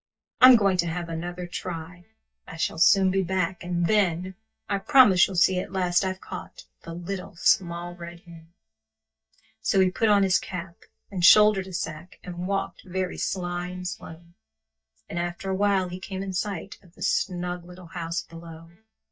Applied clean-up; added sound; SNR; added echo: neural mask model DeepFilterNet 3.